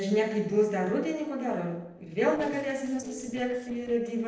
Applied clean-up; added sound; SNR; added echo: neural separator model SepFormer DNS4.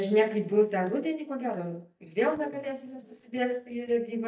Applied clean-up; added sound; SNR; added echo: neural mask model DeepFilterNet 3.